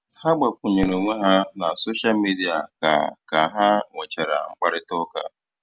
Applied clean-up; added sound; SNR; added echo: none; Fireworks; 17 dB; none.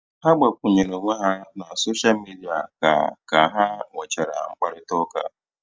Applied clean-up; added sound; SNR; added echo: neural mask model DeepFilterNet 3.